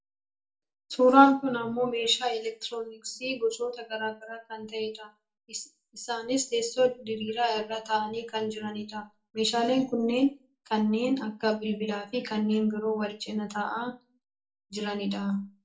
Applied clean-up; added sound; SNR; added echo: none; none; none; reverberation time 0.2 s.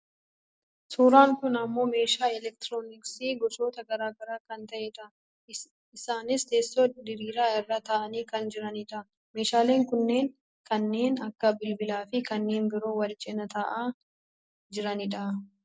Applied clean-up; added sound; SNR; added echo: none; none; none; none.